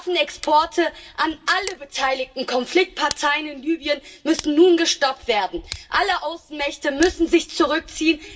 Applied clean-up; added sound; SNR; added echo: none; Tick; 19 dB; reverberation time 0.2 s.